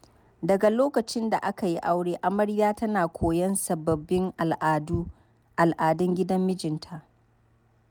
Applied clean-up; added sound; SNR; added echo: none; none; none; none.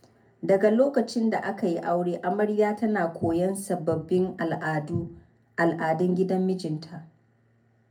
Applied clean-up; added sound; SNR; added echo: none; none; none; reverberation time 0.3 s.